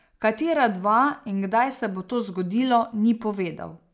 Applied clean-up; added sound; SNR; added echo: none; none; none; none.